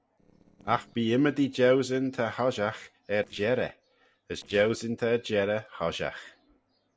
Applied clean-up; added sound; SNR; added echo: neural separator model SepFormer DNS4.